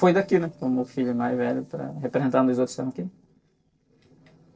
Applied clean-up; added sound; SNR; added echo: neural separator model SepFormer DNS4.